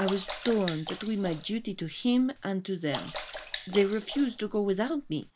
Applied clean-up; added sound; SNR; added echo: none; Sink (filling or washing) / Water / Splash, splatter; 12 dB; none.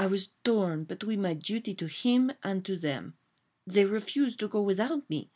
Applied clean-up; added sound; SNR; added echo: none; none; none; none.